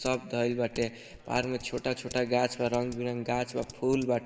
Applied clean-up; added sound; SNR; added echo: none; Typing; 18 dB; reverberation time 1.5 s.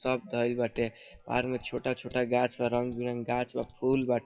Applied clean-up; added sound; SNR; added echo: classical method WPE with log-MMSE.